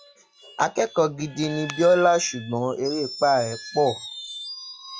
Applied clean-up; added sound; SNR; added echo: classical method log-MMSE.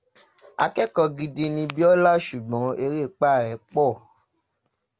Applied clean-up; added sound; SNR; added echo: none; none; none; none.